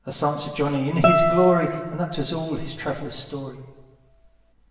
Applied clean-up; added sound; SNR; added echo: none; Guitar; 2 dB; reverberation time 1.2 s.